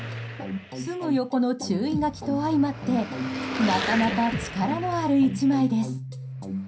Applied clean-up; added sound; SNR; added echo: none; Car passing by / Traffic noise, roadway noise / Engine; 11 dB; reverberation time 0.3 s.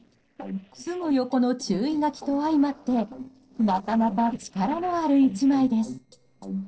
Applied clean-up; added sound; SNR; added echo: neural separator model SepFormer DNS4.